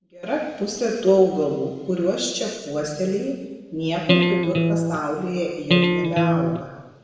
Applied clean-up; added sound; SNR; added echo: none; Electric guitar; -4 dB; reverberation time 1.1 s.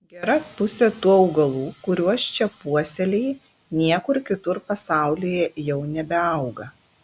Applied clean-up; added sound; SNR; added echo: none; none; none; none.